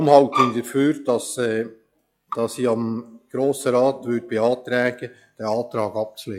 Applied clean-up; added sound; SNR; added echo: classical method log-MMSE.